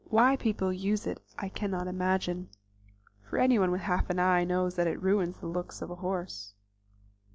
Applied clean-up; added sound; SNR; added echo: none; none; none; none.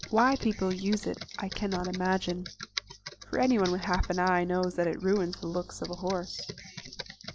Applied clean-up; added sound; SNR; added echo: none; Computer keyboard; 14 dB; none.